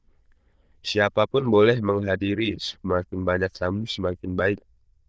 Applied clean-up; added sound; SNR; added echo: neural diffusion model UNIVERSE++.